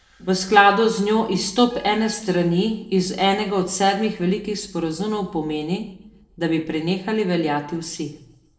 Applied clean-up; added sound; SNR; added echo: neural separator model SepFormer DNS4.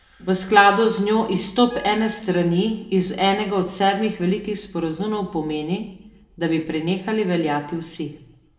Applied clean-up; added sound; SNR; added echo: none; Wind instrument, woodwind instrument; 19 dB; reverberation time 0.6 s.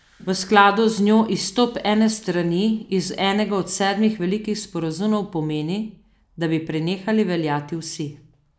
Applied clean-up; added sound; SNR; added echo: none; none; none; none.